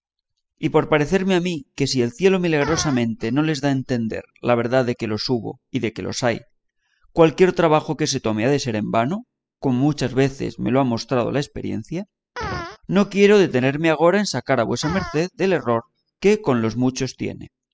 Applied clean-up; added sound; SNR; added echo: classical method spectral subtraction.